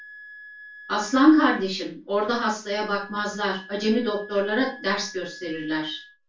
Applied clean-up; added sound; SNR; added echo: none; Wind instrument, woodwind instrument; 20 dB; reverberation time 0.2 s.